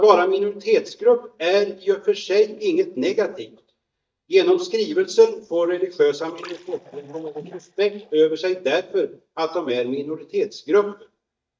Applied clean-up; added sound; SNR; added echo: neural mask model DeepFilterNet 3.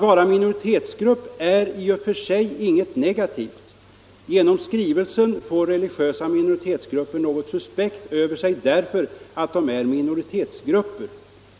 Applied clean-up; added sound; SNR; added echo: none; none; none; none.